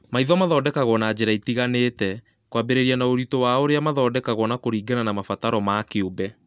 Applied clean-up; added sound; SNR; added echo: none; none; none; none.